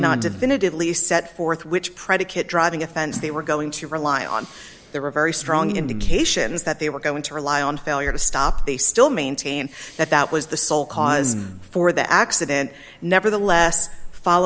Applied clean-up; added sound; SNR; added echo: none; Respiratory sounds; 8 dB; none.